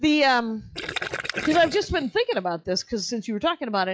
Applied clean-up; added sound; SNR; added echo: classical method log-MMSE.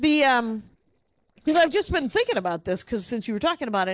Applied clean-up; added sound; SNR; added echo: neural separator model SepFormer DNS4.